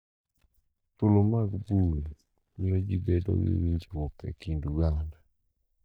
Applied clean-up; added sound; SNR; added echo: neural mask model DeepFilterNet 3.